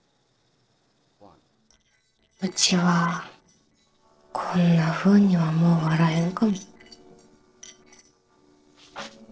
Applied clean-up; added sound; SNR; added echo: neural separator model SepFormer DNS4.